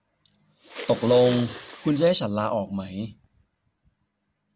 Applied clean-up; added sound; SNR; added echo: none; Respiratory sounds; 8 dB; none.